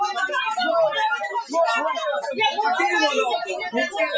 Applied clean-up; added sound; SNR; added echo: classical method Wiener filter.